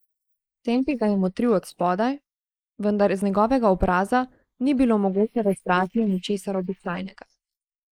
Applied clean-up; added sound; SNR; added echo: neural mask model Resemble Enhance denoiser.